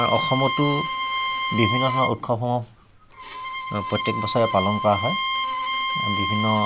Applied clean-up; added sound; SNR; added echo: none; Bowed string instrument; 1 dB; none.